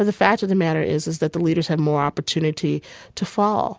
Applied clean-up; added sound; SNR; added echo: none; none; none; none.